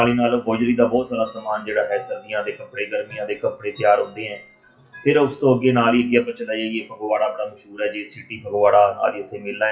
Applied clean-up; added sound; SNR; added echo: classical method WPE with log-MMSE.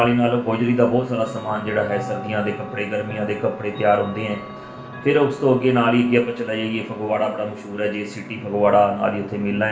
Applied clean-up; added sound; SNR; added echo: none; Chime / Clock; 18 dB; reverberation time 0.4 s.